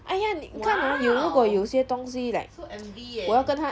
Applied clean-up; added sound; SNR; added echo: none; none; none; none.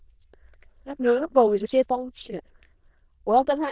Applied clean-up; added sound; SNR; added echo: neural diffusion model UNIVERSE++.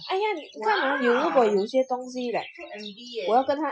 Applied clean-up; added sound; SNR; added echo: classical method Wiener filter.